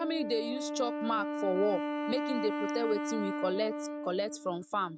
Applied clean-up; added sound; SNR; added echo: neural mask model RNNoise.